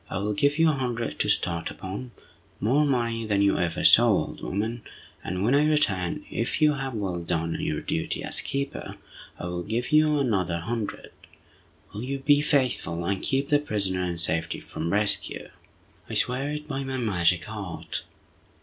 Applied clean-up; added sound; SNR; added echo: none; none; none; none.